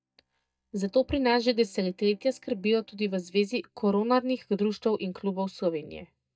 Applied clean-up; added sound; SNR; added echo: neural mask model DeepFilterNet 3.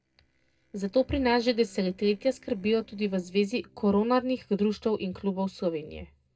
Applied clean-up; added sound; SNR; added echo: neural separator model SepFormer DNS4.